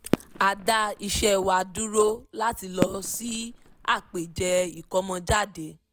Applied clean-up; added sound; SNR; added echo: none; Fireworks; 9 dB; none.